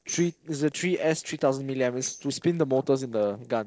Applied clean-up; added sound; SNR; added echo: neural separator model SepFormer DNS4.